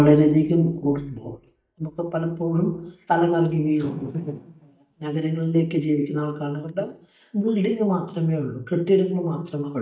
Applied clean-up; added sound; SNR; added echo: neural mask model DeepFilterNet 3.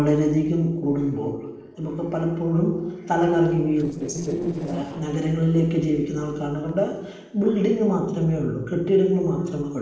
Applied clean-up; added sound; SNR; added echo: neural separator model SepFormer DNS4.